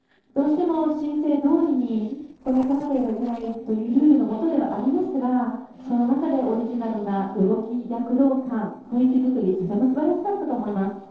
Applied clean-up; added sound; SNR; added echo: neural separator model SepFormer DNS4.